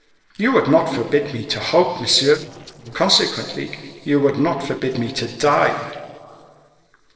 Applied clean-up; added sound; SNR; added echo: neural separator model SepFormer DNS4.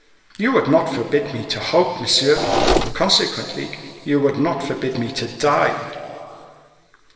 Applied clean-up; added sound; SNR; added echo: none; Mechanisms; -1 dB; reverberation time 2.5 s.